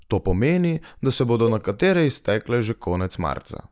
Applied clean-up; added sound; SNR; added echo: neural mask model DeepFilterNet 3.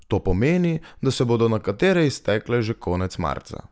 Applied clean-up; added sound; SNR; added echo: none; none; none; none.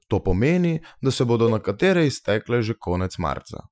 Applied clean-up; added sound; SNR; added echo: classical method Wiener filter.